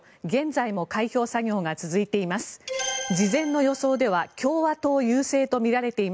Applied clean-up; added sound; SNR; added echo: none; none; none; none.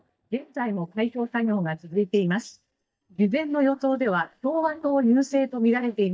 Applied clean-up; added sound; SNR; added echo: neural mask model DeepFilterNet 3.